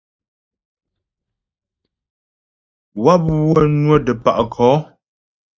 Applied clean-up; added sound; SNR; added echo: neural mask model DeepFilterNet 3.